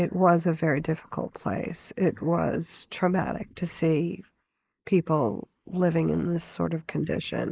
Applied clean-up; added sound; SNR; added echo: neural mask model Resemble Enhance denoiser.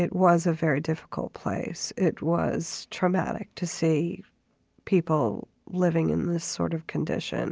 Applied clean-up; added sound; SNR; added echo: none; none; none; none.